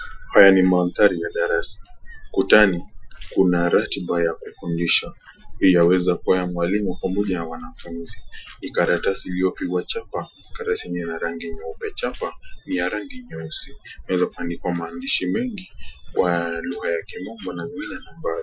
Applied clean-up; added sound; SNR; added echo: classical method Wiener filter.